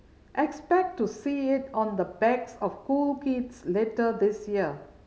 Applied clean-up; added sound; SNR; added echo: none; none; none; none.